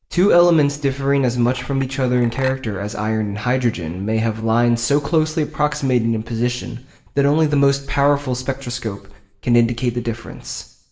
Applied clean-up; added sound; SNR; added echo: none; Chink, clink; 17 dB; reverberation time 0.6 s.